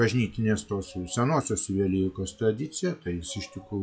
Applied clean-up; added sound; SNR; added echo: classical method log-MMSE.